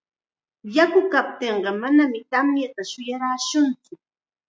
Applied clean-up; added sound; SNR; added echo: none; none; none; none.